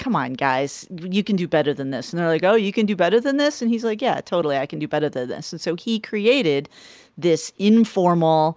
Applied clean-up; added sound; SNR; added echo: none; none; none; none.